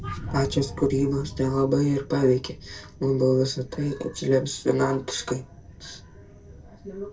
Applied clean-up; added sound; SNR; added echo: none; Thunder; 15 dB; reverberation time 0.2 s.